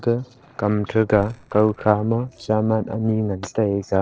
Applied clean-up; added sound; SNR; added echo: neural separator model SepFormer DNS4.